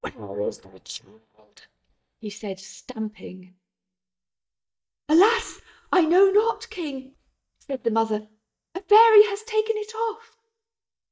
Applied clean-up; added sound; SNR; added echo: neural mask model DeepFilterNet 3.